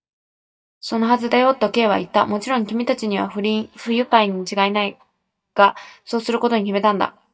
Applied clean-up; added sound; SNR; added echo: neural mask model DeepFilterNet 3.